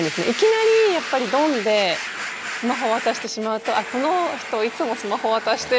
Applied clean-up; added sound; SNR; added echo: none; Domestic sounds, home sounds; 9 dB; none.